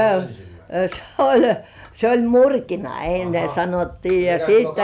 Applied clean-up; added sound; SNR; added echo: none; none; none; none.